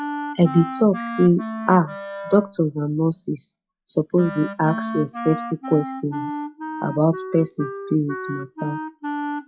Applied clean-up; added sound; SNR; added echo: classical method log-MMSE.